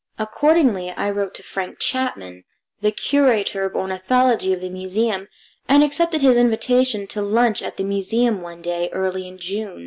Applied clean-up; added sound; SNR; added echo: none; none; none; none.